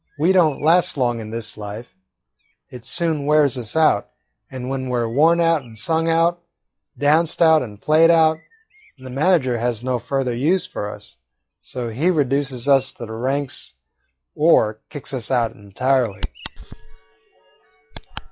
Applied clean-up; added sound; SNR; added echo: classical method log-MMSE.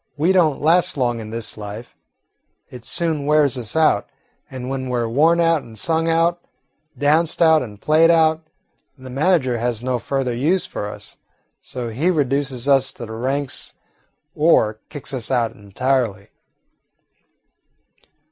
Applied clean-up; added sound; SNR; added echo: none; none; none; none.